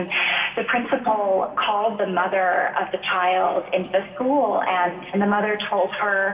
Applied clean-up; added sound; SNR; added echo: none; none; none; reverberation time 2.5 s.